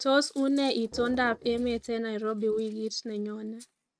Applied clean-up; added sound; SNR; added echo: neural mask model RNNoise.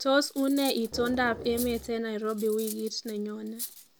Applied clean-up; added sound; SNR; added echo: none; Cutlery, silverware + Growling; 14 dB; none.